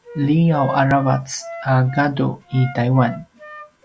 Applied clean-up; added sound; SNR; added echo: none; Wind instrument, woodwind instrument; 16 dB; none.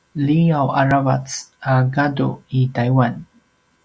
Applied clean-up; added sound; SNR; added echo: none; none; none; none.